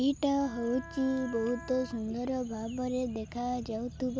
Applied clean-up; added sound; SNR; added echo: none; Wind instrument, woodwind instrument; 16 dB; none.